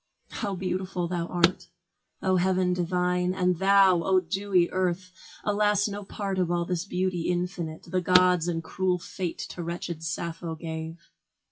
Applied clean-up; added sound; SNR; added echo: classical method WPE with log-MMSE.